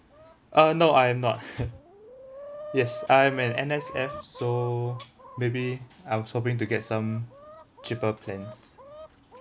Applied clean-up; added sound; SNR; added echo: none; Chicken, rooster; 17 dB; none.